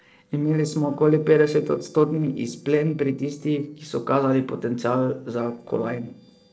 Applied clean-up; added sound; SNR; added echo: neural separator model SepFormer DNS4.